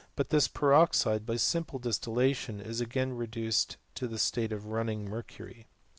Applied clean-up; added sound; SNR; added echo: none; none; none; none.